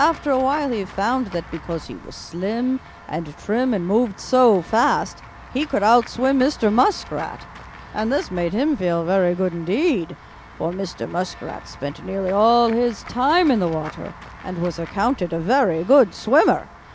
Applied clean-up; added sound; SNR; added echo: none; Walk, footsteps / Run / Bell; 18 dB; none.